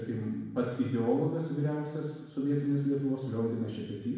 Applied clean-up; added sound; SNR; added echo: none; none; none; reverberation time 1.1 s.